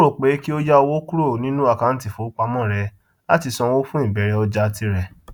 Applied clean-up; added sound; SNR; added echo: none; none; none; none.